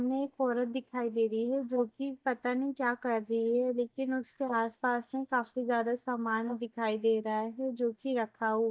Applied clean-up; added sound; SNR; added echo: neural mask model DeepFilterNet 3.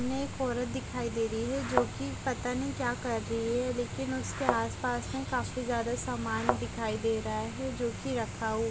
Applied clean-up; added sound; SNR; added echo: none; Thump, thud; 3 dB; none.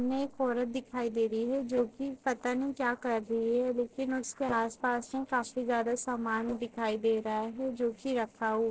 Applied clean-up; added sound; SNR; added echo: neural separator model SepFormer DNS4.